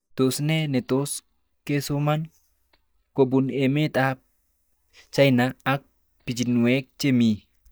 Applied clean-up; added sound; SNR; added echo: neural mask model DeepFilterNet 3.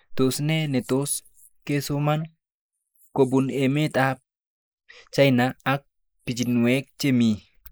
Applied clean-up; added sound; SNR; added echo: neural mask model Resemble Enhance denoiser.